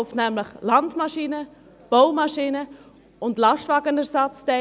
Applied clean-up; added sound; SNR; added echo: none; none; none; none.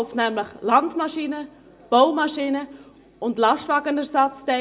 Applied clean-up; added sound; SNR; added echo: none; none; none; reverberation time 0.3 s.